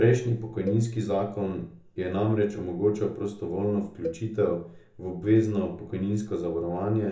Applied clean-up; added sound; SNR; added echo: none; Cowbell; 15 dB; reverberation time 0.6 s.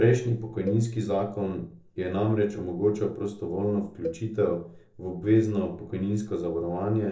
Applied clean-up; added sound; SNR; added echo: neural separator model SepFormer DNS4.